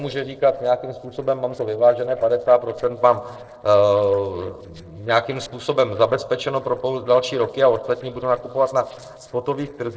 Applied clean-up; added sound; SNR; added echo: neural separator model SepFormer DNS4.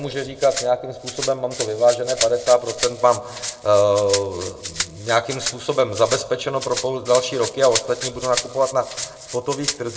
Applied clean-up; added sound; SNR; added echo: none; Rattle (instrument); 9 dB; reverberation time 0.7 s.